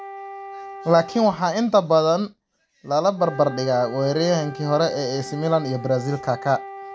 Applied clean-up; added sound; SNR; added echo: none; Wind instrument, woodwind instrument; 15 dB; none.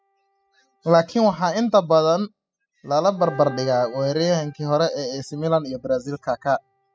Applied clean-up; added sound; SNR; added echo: classical method spectral subtraction.